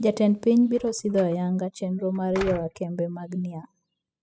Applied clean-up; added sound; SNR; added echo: classical method spectral subtraction.